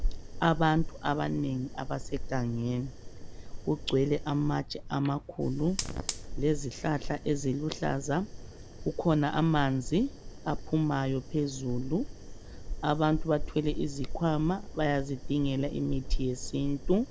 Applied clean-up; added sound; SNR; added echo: none; Fire; 6 dB; none.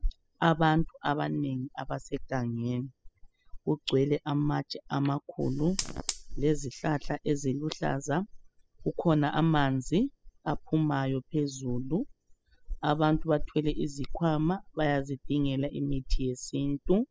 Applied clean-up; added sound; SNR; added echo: classical method spectral subtraction.